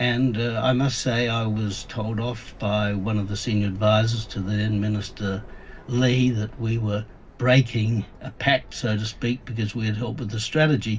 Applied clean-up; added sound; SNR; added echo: none; Subway, metro, underground; 19 dB; reverberation time 0.4 s.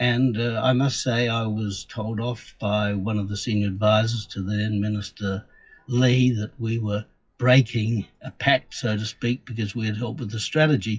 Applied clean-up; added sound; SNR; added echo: classical method WPE with log-MMSE.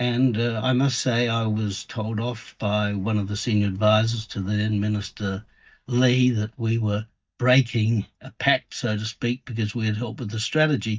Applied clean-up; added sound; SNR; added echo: neural mask model DeepFilterNet 3.